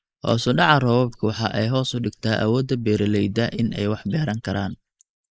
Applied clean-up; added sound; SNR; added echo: neural mask model Resemble Enhance denoiser.